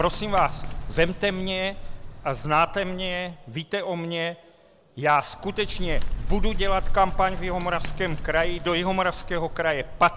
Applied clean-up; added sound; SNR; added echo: none; Bird; 3 dB; none.